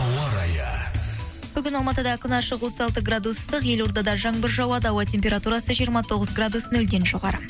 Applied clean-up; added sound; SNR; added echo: none; none; none; none.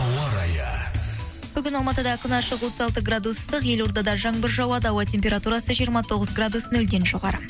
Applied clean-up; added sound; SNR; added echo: none; Tools; 19 dB; none.